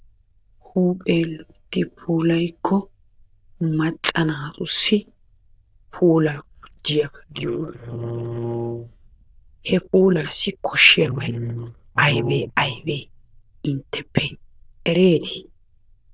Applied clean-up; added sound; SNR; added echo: neural diffusion model UNIVERSE++.